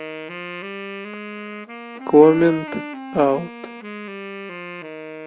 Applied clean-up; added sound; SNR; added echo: none; Wind instrument, woodwind instrument; 11 dB; none.